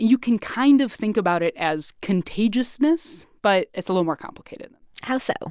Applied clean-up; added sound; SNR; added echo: none; none; none; none.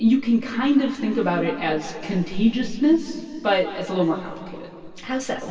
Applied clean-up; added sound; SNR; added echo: none; none; none; reverberation time 2.6 s.